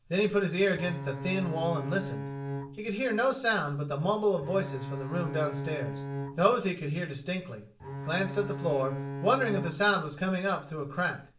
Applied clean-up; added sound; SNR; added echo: none; Bowed string instrument; 8 dB; reverberation time 0.3 s.